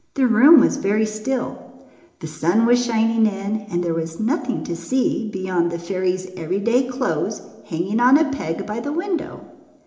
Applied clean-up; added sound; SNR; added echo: none; none; none; reverberation time 0.8 s.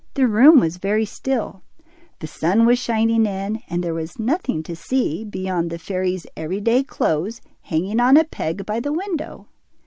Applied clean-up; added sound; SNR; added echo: none; none; none; none.